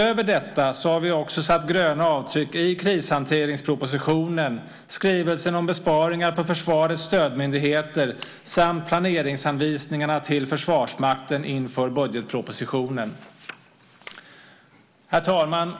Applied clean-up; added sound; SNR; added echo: none; none; none; none.